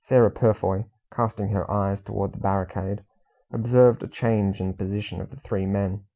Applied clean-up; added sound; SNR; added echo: none; none; none; none.